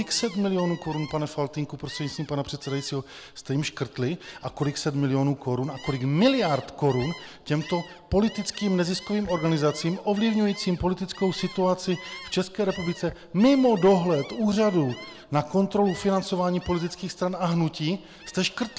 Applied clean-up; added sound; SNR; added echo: none; Gull, seagull; 19 dB; none.